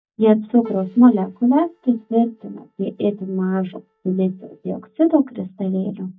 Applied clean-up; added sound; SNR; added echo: neural mask model DeepFilterNet 3.